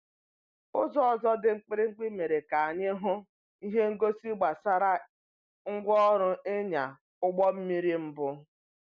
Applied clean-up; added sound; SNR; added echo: none; none; none; none.